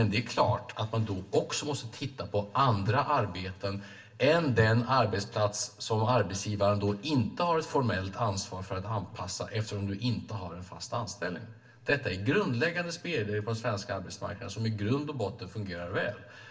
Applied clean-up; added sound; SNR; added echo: none; none; none; reverberation time 0.2 s.